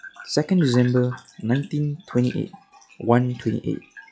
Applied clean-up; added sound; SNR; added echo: classical method log-MMSE.